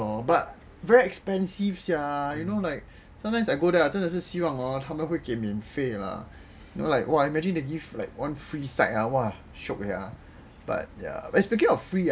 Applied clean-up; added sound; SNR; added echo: none; none; none; none.